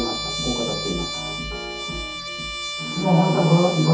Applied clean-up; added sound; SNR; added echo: none; Trumpet; 7 dB; reverberation time 0.6 s.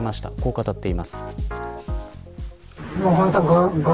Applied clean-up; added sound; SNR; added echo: none; none; none; none.